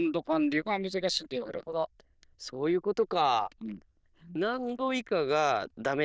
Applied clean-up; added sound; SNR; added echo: neural diffusion model UNIVERSE++.